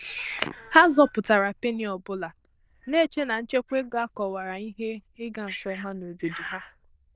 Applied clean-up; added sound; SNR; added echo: neural diffusion model UNIVERSE++.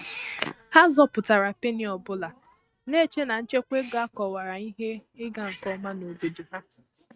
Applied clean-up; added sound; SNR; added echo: neural mask model RNNoise.